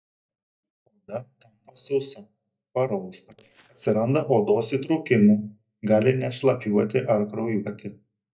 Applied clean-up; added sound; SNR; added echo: neural mask model DeepFilterNet 3.